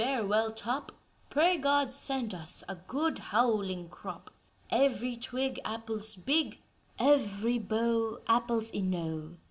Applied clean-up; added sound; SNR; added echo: none; none; none; none.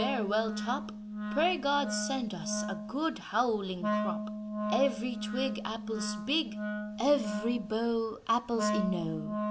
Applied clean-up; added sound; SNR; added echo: none; Wind instrument, woodwind instrument; 4 dB; none.